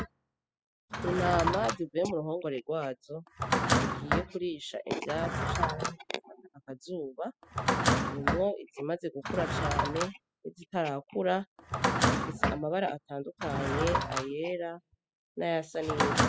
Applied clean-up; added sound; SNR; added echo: classical method spectral subtraction.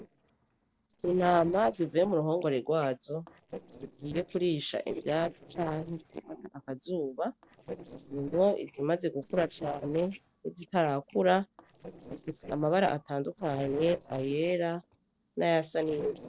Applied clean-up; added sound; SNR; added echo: neural separator model SepFormer DNS4.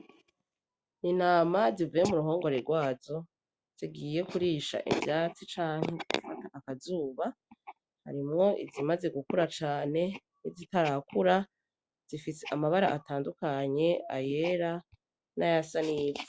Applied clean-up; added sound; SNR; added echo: none; none; none; none.